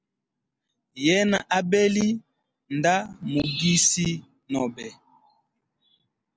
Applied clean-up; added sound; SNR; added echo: none; none; none; none.